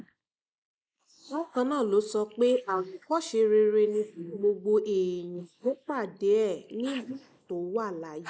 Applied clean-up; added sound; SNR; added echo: neural mask model Resemble Enhance denoiser.